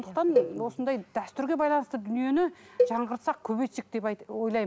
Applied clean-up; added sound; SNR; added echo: none; Cowbell; 3 dB; none.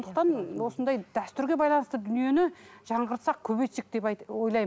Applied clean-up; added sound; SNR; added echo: none; none; none; none.